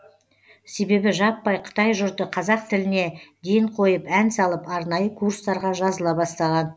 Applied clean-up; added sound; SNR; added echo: none; none; none; none.